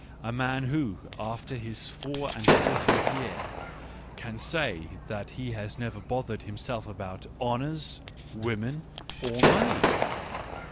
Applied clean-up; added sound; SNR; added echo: none; Gunshot, gunfire / Fireworks; -2 dB; none.